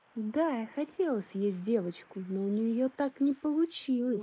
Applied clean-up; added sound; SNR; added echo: neural mask model Resemble Enhance denoiser.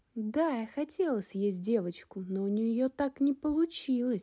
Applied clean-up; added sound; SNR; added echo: none; none; none; none.